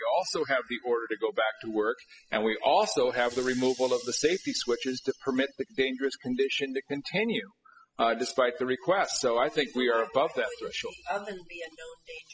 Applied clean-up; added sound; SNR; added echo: classical method spectral subtraction.